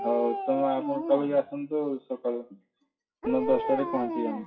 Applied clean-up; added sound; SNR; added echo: classical method WPE with log-MMSE.